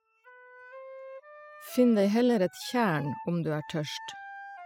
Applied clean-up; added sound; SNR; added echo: classical method spectral subtraction.